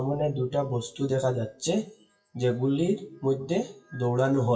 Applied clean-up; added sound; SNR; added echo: classical method WPE with log-MMSE.